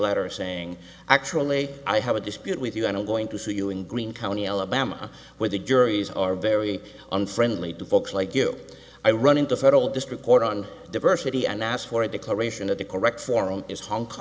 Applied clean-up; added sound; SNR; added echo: none; none; none; none.